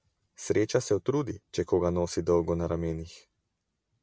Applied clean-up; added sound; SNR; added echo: none; none; none; none.